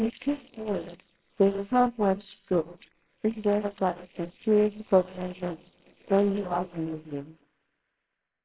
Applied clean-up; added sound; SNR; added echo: neural separator model SepFormer WHAMR!.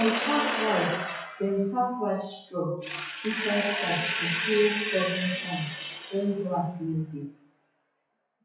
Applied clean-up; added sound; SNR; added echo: classical method WPE with log-MMSE.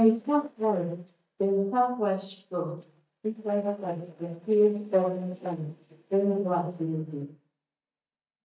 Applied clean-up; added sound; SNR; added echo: neural mask model DeepFilterNet 3.